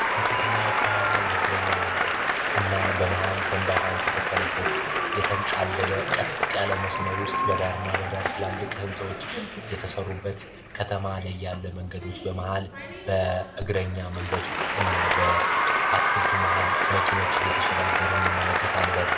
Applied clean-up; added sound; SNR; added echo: none; Applause; -5 dB; reverberation time 1.3 s.